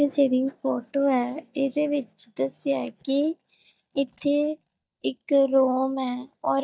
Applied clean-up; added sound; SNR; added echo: neural mask model DeepFilterNet 3.